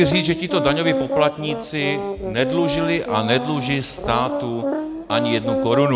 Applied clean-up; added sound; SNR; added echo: none; Brass instrument; 3 dB; none.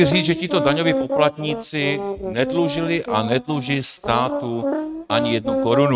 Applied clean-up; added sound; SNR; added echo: neural mask model RNNoise.